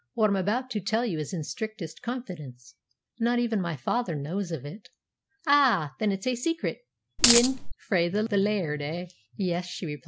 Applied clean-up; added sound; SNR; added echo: none; Coin (dropping); -5 dB; none.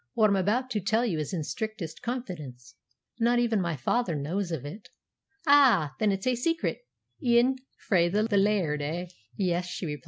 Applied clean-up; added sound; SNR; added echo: none; none; none; none.